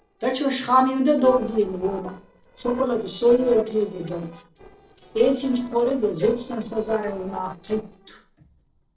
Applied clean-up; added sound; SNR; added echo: neural separator model SepFormer DNS4.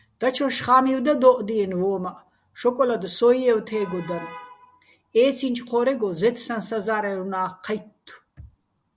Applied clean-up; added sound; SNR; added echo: none; none; none; none.